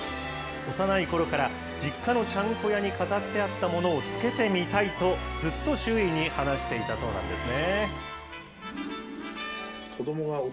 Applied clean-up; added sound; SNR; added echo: none; Rattle; -1 dB; none.